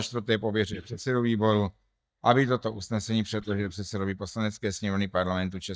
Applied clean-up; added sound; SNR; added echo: neural mask model DeepFilterNet 3.